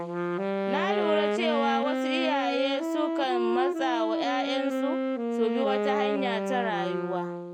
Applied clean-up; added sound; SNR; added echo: none; Wind instrument, woodwind instrument; -2 dB; none.